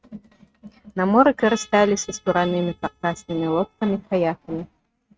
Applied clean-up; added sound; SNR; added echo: neural mask model RNNoise.